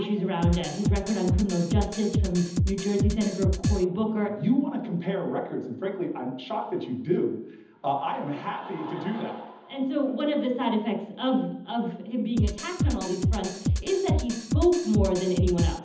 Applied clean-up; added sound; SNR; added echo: none; Drum kit; -1 dB; reverberation time 0.8 s.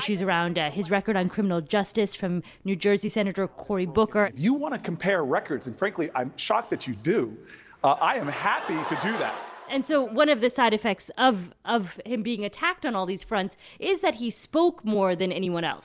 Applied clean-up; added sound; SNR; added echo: none; none; none; none.